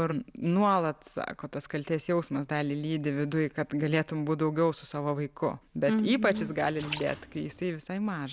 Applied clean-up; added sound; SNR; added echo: none; Liquid; 15 dB; none.